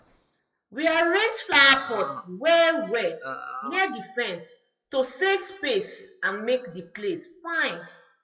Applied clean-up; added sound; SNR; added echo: classical method WPE with log-MMSE.